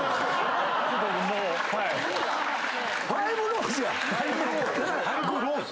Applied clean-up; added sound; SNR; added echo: none; none; none; none.